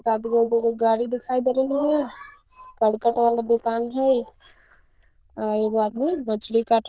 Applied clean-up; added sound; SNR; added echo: neural diffusion model UNIVERSE++.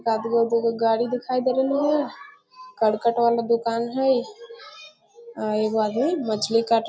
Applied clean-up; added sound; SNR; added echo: none; none; none; none.